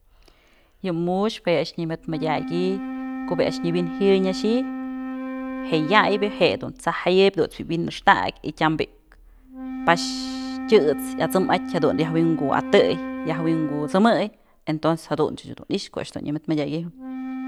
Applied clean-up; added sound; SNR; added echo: none; Wind instrument, woodwind instrument; 10 dB; none.